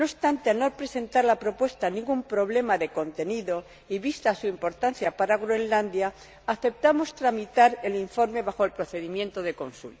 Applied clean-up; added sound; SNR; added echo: none; none; none; none.